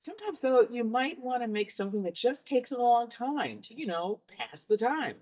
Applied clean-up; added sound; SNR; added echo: neural mask model DeepFilterNet 3.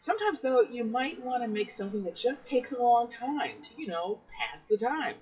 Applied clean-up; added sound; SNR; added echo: classical method WPE with log-MMSE.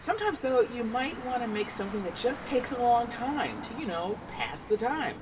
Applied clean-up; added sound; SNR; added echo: none; Motor vehicle (road); 13 dB; reverberation time 2.9 s.